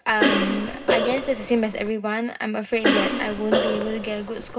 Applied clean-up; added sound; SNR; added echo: none; Cough; -1 dB; reverberation time 0.2 s.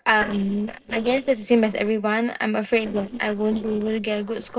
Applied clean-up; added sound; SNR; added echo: neural separator model SepFormer DNS4.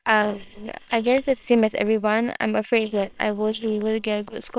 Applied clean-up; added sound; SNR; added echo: neural separator model SepFormer WHAMR!.